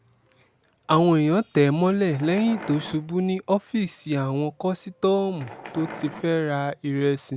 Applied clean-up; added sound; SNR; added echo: none; Wild animals; 17 dB; none.